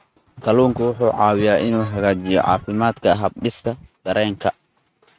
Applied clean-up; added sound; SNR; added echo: neural mask model RNNoise.